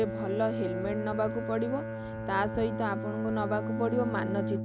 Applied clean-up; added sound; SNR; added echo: none; Bowed string instrument; 3 dB; none.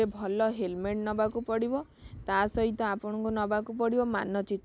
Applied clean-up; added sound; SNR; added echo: none; none; none; none.